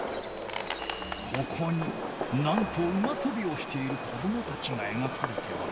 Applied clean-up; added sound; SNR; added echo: none; Fireworks; 3 dB; none.